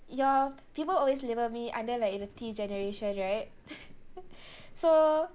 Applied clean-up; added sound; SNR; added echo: none; Livestock, farm animals, working animals; 18 dB; none.